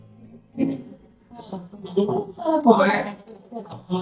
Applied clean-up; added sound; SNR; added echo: neural mask model DeepFilterNet 3.